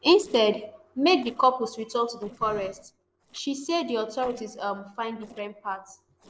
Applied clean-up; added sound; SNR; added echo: neural separator model SepFormer DNS4.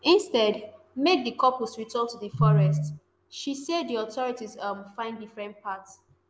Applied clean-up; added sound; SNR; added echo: none; none; none; none.